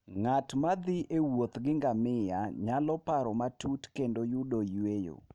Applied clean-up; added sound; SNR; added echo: none; none; none; none.